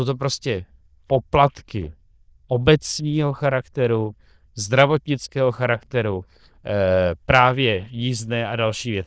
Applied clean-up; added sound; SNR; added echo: neural diffusion model UNIVERSE++.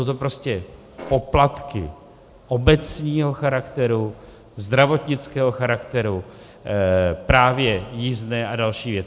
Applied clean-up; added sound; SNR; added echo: none; Fart; 15 dB; none.